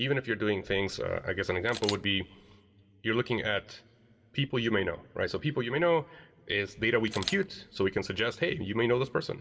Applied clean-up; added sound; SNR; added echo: none; Camera; 12 dB; reverberation time 0.2 s.